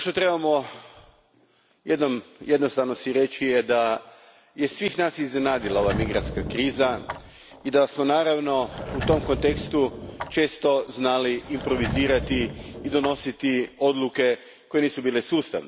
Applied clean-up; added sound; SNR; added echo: none; Sliding door / Wood; 9 dB; none.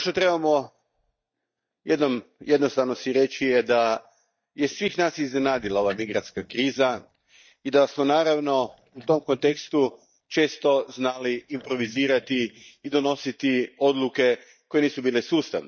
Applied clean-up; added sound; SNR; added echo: neural mask model DeepFilterNet 3.